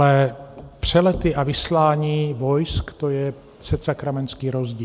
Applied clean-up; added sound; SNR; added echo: none; Knock; 19 dB; none.